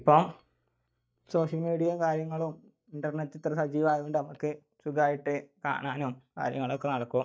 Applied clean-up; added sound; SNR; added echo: neural mask model DeepFilterNet 3.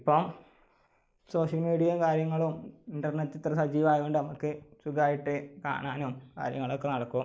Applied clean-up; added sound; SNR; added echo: neural mask model Resemble Enhance denoiser.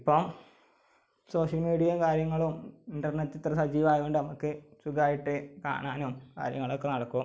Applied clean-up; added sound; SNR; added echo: none; none; none; none.